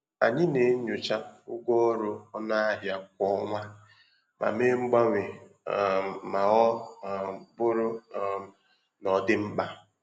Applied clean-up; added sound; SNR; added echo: none; none; none; none.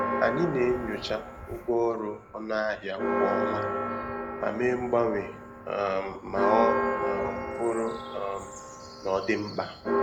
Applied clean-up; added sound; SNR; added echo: none; Church bell; 2 dB; none.